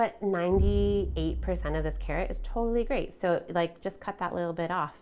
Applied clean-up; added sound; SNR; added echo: none; Explosion; 2 dB; none.